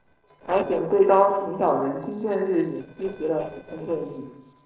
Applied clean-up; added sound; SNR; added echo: neural separator model SepFormer DNS4.